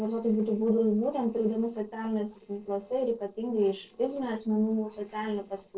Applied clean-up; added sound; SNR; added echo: neural separator model SepFormer DNS4.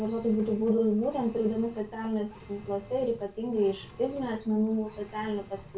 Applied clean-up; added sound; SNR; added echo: none; Engine; 20 dB; reverberation time 0.2 s.